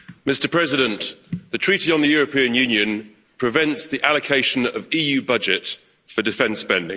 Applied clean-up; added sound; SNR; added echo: none; none; none; none.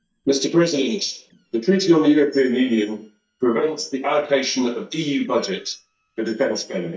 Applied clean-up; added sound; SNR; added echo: neural mask model DeepFilterNet 3.